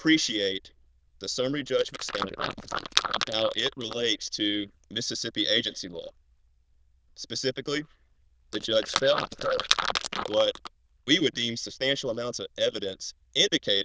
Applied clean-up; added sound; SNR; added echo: neural diffusion model UNIVERSE++.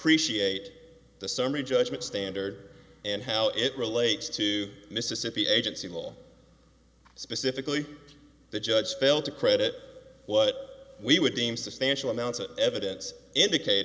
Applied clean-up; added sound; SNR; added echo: none; none; none; none.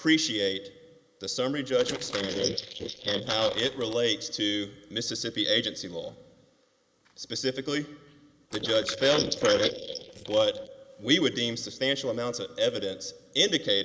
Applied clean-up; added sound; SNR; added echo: neural mask model Resemble Enhance denoiser.